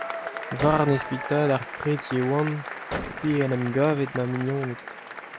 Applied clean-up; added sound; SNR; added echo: none; Applause / Crowd / Cheering + Gunshot, gunfire; 9 dB; none.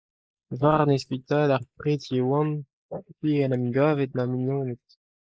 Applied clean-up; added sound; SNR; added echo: neural mask model Resemble Enhance denoiser.